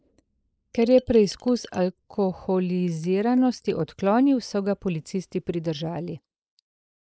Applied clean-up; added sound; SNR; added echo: neural mask model Resemble Enhance denoiser.